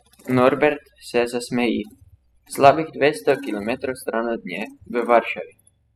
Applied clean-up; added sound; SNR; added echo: classical method spectral subtraction.